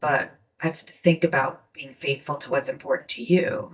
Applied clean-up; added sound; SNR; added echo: neural mask model DeepFilterNet 3.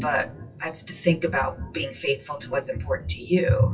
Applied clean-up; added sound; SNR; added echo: classical method WPE with log-MMSE.